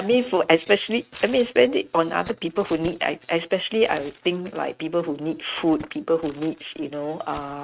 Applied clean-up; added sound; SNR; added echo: neural mask model RNNoise.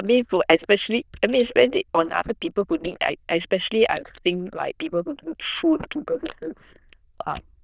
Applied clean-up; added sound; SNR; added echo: neural diffusion model UNIVERSE++.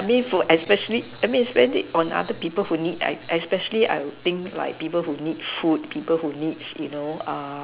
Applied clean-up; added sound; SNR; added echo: none; none; none; none.